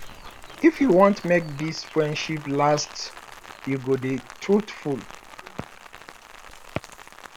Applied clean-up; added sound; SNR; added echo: none; Rain; 18 dB; none.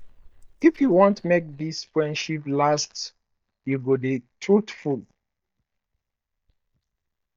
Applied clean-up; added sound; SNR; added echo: neural mask model DeepFilterNet 3.